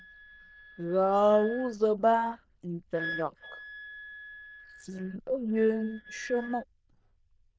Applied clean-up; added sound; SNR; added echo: neural diffusion model UNIVERSE++.